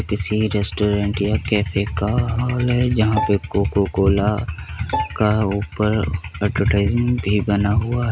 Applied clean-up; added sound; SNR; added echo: none; Bowed string instrument; 11 dB; none.